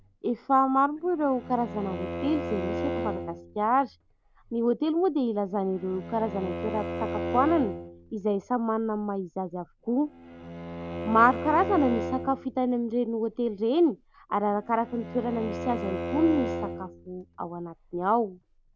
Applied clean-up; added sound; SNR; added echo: none; Bowed string instrument; 8 dB; none.